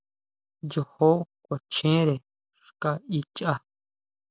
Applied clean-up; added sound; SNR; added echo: none; none; none; none.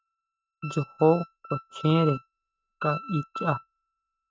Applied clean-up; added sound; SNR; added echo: neural mask model RNNoise.